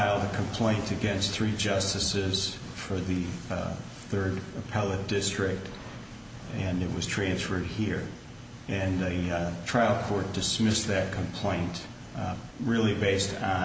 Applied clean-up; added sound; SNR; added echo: none; none; none; none.